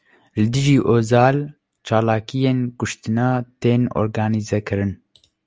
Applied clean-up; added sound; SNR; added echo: none; none; none; none.